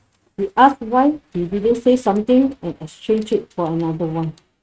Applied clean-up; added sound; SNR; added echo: neural mask model RNNoise.